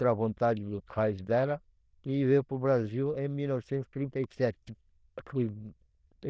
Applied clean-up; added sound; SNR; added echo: neural diffusion model UNIVERSE++.